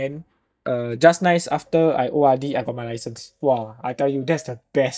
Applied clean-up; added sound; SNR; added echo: neural mask model DeepFilterNet 3.